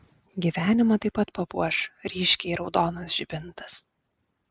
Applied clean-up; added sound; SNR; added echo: none; none; none; none.